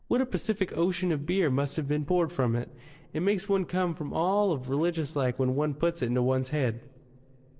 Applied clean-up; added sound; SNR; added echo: neural separator model SepFormer DNS4.